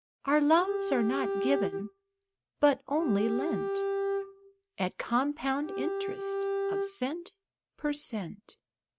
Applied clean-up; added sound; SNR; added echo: neural mask model RNNoise.